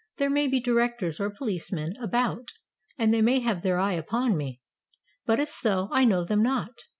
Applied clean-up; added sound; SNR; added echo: none; none; none; none.